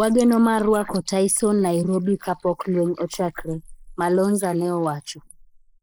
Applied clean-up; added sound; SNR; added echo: neural mask model Resemble Enhance denoiser.